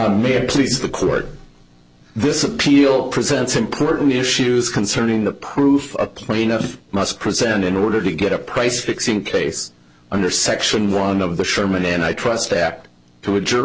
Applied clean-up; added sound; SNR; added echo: none; none; none; none.